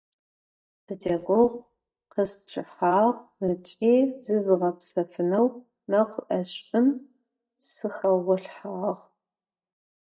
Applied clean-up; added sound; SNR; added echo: neural mask model DeepFilterNet 3.